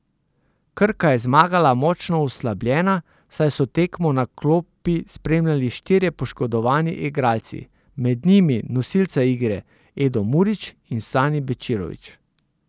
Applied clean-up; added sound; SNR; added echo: none; none; none; none.